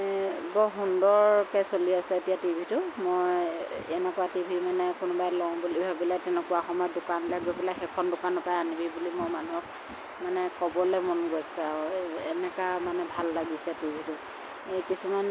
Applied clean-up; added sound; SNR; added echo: none; none; none; none.